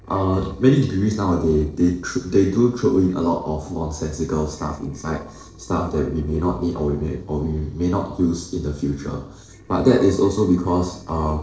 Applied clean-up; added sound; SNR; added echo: neural separator model SepFormer DNS4.